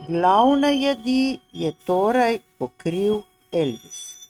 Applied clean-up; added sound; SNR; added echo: neural mask model RNNoise.